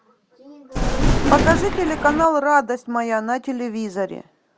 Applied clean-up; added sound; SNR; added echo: none; Thunder; -2 dB; none.